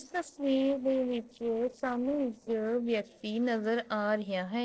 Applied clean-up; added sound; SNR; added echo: neural separator model SepFormer DNS4.